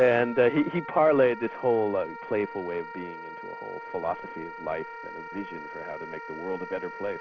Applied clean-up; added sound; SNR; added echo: none; Wind instrument, woodwind instrument; 12 dB; none.